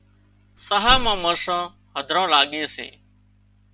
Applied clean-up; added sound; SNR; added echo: none; Slam; 6 dB; none.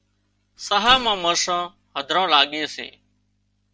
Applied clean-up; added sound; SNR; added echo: neural separator model SepFormer DNS4.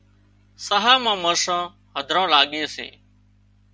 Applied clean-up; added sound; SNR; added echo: none; none; none; none.